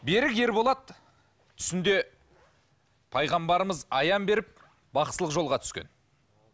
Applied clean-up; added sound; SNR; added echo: none; none; none; none.